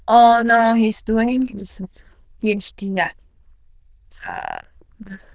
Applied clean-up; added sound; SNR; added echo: neural diffusion model UNIVERSE++.